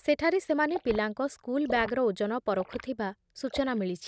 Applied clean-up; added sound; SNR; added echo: none; Liquid; 17 dB; none.